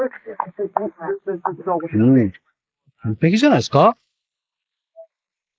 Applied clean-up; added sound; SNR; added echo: neural mask model Resemble Enhance denoiser.